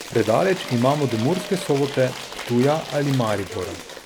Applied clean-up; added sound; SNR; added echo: none; Applause / Crowd / Cheering; 12 dB; none.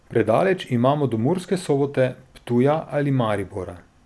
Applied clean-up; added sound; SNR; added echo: none; none; none; none.